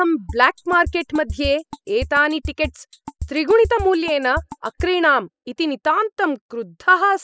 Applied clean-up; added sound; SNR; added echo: classical method spectral subtraction.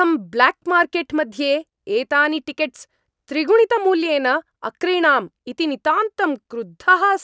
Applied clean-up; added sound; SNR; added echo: none; none; none; none.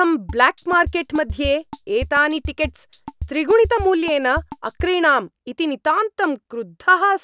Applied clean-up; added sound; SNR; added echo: none; Drum kit; 12 dB; none.